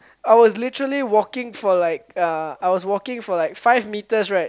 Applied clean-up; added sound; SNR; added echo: none; none; none; none.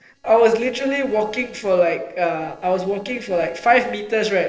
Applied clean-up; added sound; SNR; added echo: neural separator model SepFormer DNS4.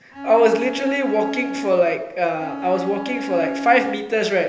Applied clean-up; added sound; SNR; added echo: none; Bowed string instrument; 9 dB; reverberation time 0.8 s.